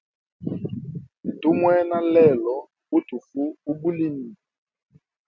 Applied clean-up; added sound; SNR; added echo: none; none; none; none.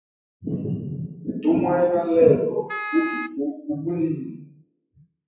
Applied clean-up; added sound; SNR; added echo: classical method WPE with log-MMSE.